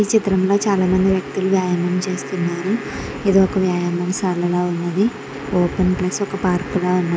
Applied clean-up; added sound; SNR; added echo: none; Wind instrument, woodwind instrument; 17 dB; none.